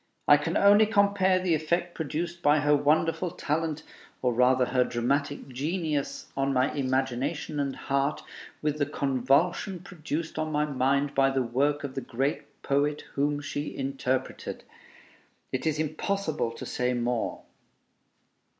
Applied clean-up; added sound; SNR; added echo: none; none; none; none.